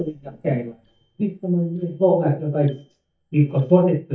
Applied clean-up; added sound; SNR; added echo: neural mask model DeepFilterNet 3.